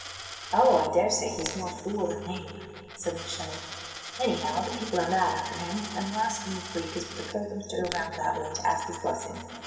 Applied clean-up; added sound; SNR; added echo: none; Coin (dropping); 12 dB; reverberation time 2.4 s.